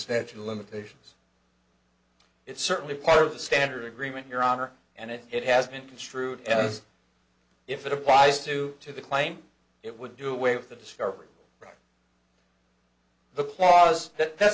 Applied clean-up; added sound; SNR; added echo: none; none; none; none.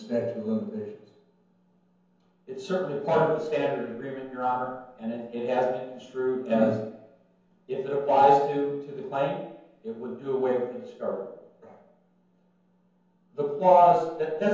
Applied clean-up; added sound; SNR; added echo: none; none; none; reverberation time 0.9 s.